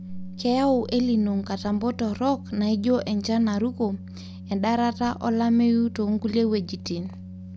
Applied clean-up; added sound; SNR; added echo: none; Organ; 14 dB; none.